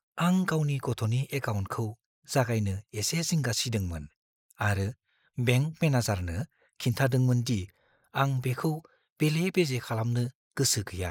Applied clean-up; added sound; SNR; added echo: neural mask model Resemble Enhance denoiser.